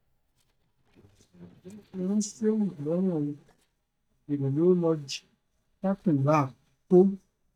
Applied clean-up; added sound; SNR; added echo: neural mask model DeepFilterNet 3.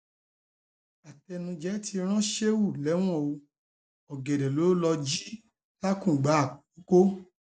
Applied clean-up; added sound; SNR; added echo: none; none; none; none.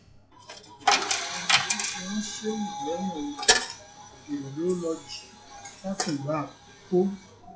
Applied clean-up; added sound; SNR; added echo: classical method log-MMSE.